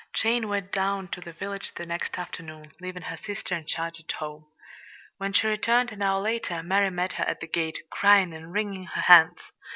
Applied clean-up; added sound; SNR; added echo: none; none; none; none.